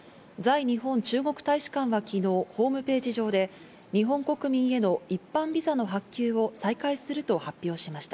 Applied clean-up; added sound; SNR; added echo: none; none; none; none.